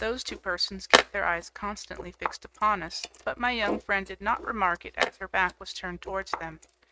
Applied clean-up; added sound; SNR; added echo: neural mask model RNNoise.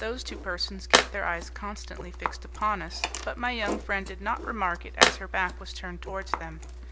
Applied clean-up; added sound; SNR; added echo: none; Tools; -1 dB; none.